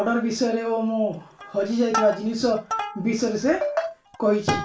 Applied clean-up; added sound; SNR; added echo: none; Plucked string instrument; 10 dB; reverberation time 0.2 s.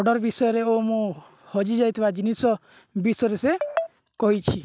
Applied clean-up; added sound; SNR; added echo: none; none; none; none.